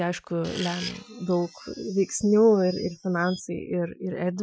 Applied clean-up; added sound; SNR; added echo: classical method Wiener filter.